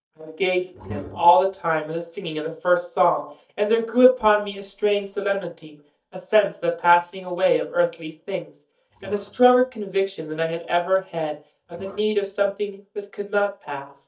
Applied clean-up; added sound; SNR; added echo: neural mask model DeepFilterNet 3.